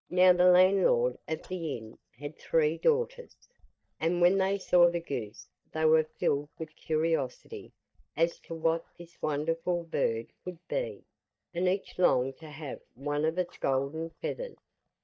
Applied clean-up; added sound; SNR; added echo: neural mask model DeepFilterNet 3.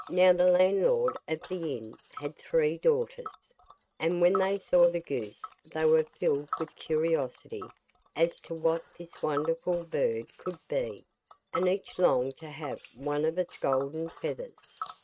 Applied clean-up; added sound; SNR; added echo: neural mask model RNNoise.